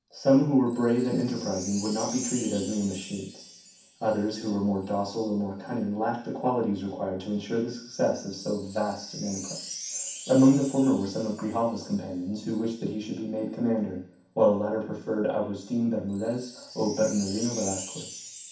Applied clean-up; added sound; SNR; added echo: none; Wind chime; 15 dB; reverberation time 0.6 s.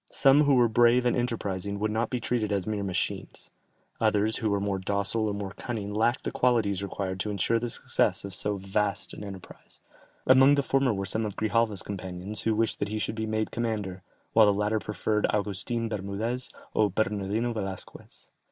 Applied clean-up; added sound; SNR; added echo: none; none; none; none.